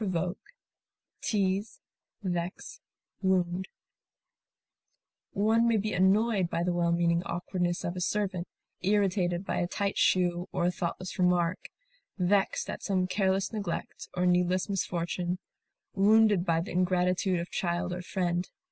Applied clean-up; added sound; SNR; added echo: none; none; none; none.